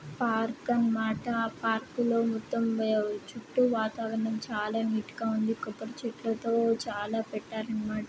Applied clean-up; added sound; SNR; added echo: none; none; none; none.